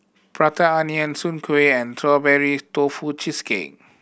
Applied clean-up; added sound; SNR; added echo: none; none; none; none.